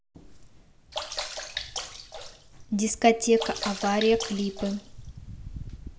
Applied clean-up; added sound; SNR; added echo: none; Sink (filling or washing) / Water / Splash, splatter; 9 dB; none.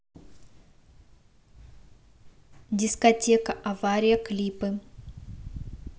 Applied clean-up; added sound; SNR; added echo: none; none; none; none.